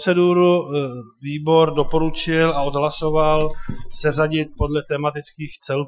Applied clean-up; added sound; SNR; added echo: classical method Wiener filter.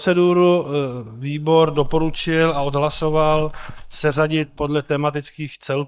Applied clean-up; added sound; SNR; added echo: neural mask model DeepFilterNet 3.